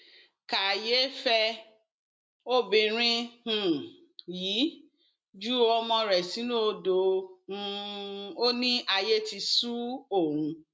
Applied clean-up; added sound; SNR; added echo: none; none; none; none.